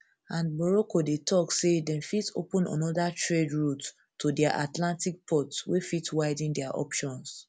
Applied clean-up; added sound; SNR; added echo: none; none; none; none.